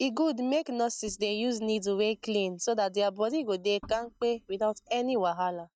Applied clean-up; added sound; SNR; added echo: neural mask model DeepFilterNet 3.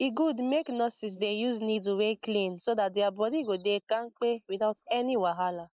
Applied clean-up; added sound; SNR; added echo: neural mask model Resemble Enhance denoiser.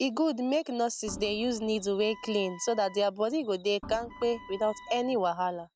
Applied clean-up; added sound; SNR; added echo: none; Wind instrument, woodwind instrument + Organ; 18 dB; none.